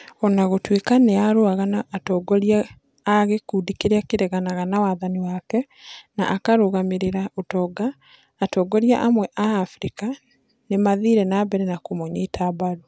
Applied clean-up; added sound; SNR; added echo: none; none; none; none.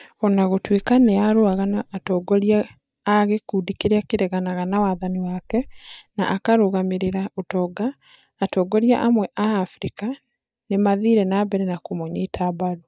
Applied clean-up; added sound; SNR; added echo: neural mask model DeepFilterNet 3.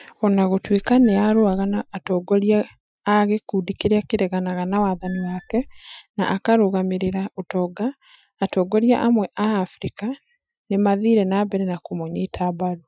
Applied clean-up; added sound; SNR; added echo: classical method Wiener filter.